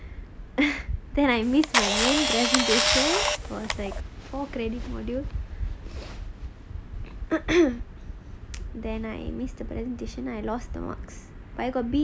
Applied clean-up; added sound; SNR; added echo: none; Camera; -3 dB; none.